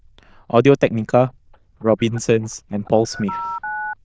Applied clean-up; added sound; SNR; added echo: neural diffusion model UNIVERSE++.